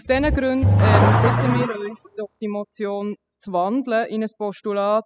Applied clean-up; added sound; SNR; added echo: classical method spectral subtraction.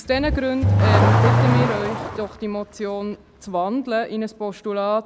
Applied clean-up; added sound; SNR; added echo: none; Accelerating, revving, vroom / Car; -3 dB; none.